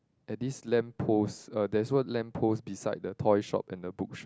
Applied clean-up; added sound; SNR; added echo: none; none; none; none.